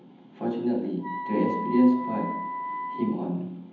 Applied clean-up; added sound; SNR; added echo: none; Wind instrument, woodwind instrument; 7 dB; reverberation time 0.8 s.